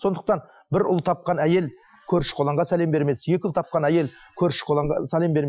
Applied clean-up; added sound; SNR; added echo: classical method Wiener filter.